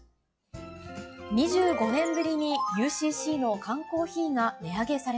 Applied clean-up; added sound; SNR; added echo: classical method log-MMSE.